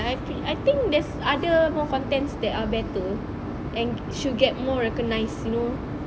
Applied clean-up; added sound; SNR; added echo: none; none; none; none.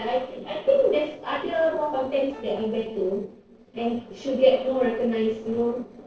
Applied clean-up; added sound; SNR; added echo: neural separator model SepFormer DNS4.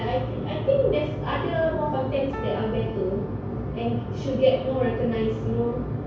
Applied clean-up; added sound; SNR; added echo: none; Piano; 15 dB; reverberation time 0.6 s.